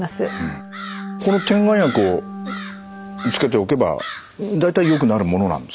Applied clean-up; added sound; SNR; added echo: none; Organ + Crow; 12 dB; none.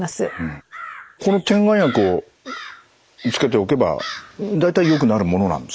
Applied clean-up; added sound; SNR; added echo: neural mask model Resemble Enhance denoiser.